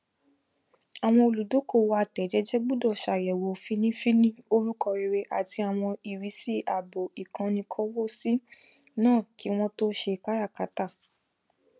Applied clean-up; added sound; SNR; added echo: none; none; none; none.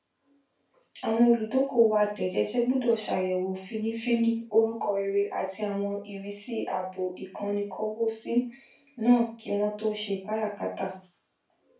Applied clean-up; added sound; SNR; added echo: none; none; none; reverberation time 0.3 s.